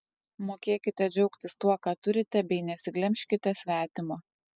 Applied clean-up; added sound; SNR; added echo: none; none; none; none.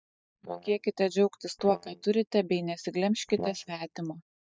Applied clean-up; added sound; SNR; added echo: neural mask model DeepFilterNet 3.